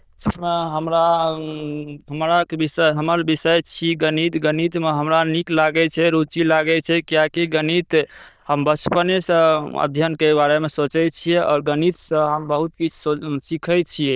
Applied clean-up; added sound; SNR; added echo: neural diffusion model UNIVERSE++.